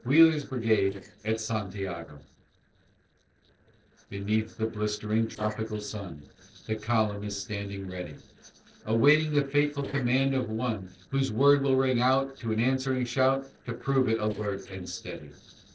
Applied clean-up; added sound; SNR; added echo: neural separator model SepFormer DNS4.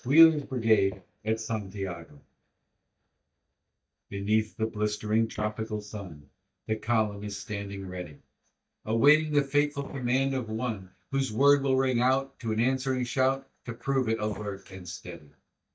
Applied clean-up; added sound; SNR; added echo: neural mask model DeepFilterNet 3.